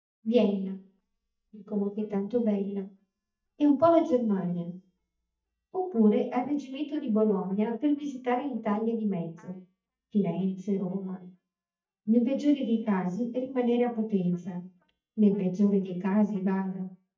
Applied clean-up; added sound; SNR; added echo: neural mask model DeepFilterNet 3.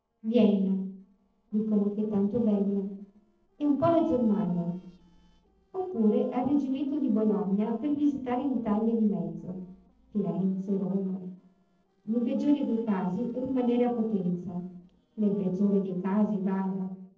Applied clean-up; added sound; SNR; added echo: neural separator model SepFormer DNS4.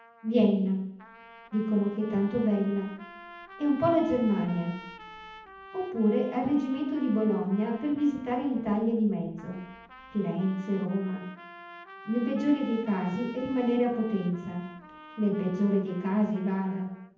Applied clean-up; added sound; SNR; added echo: none; Trumpet; 19 dB; reverberation time 0.8 s.